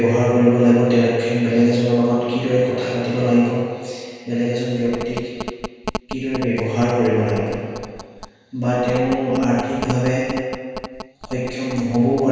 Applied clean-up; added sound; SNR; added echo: none; Telephone; 13 dB; reverberation time 1.9 s.